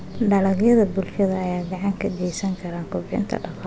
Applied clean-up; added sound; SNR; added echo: none; Musical instrument; 16 dB; none.